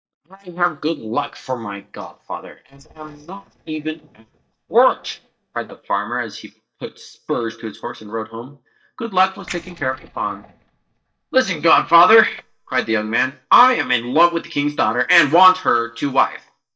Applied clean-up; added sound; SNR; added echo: neural mask model DeepFilterNet 3.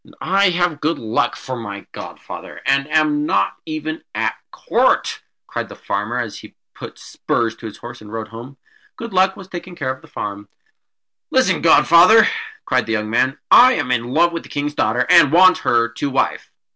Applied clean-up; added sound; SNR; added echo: none; none; none; none.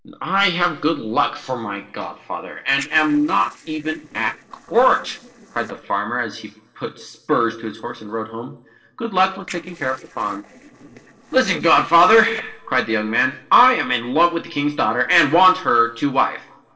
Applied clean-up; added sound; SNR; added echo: neural separator model SepFormer DNS4.